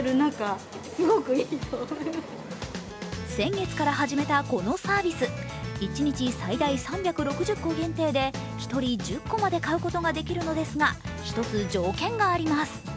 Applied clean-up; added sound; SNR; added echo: none; none; none; none.